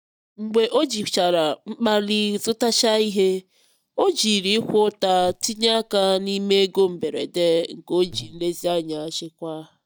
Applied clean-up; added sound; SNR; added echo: neural mask model DeepFilterNet 3.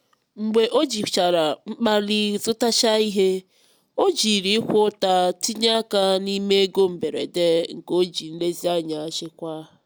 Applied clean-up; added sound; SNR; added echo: none; none; none; none.